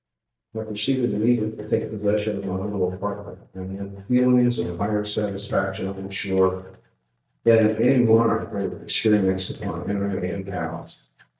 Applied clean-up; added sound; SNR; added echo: neural mask model DeepFilterNet 3.